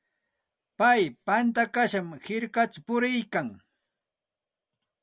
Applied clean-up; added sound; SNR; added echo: none; none; none; none.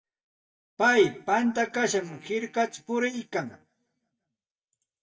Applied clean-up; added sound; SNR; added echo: neural mask model DeepFilterNet 3.